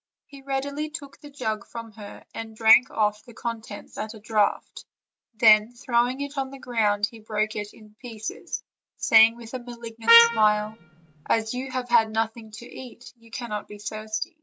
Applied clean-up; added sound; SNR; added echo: none; Trumpet; -3 dB; none.